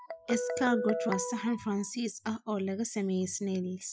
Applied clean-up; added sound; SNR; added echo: classical method Wiener filter.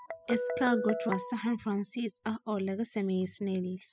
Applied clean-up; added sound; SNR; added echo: classical method spectral subtraction.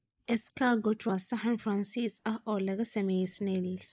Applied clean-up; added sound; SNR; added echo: neural mask model Resemble Enhance denoiser.